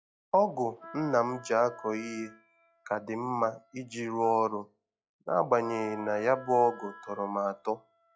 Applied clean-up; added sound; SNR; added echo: classical method log-MMSE.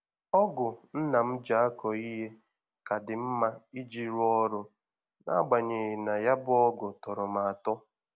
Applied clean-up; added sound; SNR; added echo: none; none; none; none.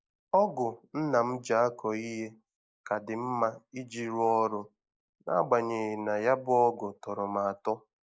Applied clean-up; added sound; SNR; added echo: neural mask model Resemble Enhance denoiser.